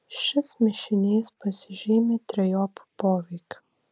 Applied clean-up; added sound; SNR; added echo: none; none; none; none.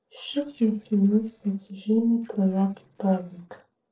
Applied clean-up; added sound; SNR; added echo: neural separator model SepFormer DNS4.